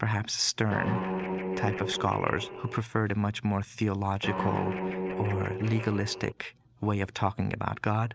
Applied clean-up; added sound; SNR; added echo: none; Guitar; 4 dB; none.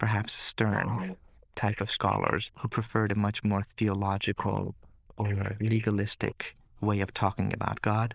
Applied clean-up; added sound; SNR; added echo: neural diffusion model UNIVERSE++.